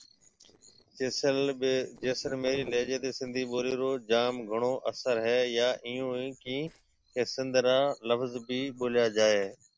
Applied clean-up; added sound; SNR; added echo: neural separator model SepFormer DNS4.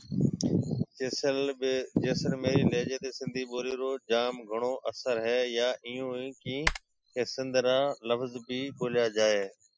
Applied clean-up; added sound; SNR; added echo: classical method spectral subtraction.